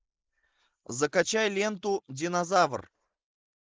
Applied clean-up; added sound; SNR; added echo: neural mask model Resemble Enhance denoiser.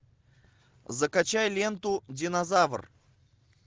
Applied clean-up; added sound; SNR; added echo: none; none; none; none.